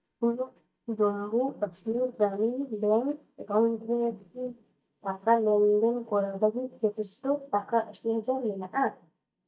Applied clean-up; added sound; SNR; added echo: neural mask model DeepFilterNet 3.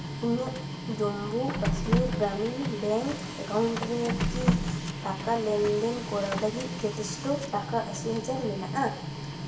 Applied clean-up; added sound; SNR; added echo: none; Printer; 2 dB; reverberation time 0.7 s.